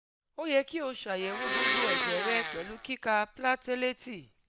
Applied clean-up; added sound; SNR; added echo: none; Domestic sounds, home sounds; -2 dB; none.